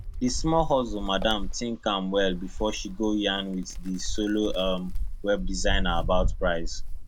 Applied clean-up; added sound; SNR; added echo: none; Wind; 2 dB; none.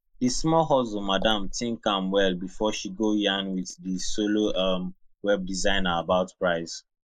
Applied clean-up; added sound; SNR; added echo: neural mask model Resemble Enhance denoiser.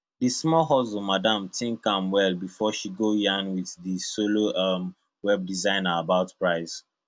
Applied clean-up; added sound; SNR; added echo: none; none; none; none.